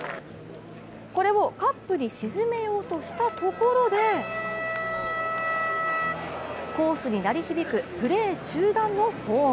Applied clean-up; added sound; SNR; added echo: none; none; none; none.